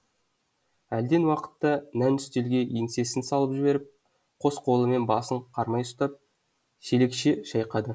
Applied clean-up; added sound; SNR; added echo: none; none; none; none.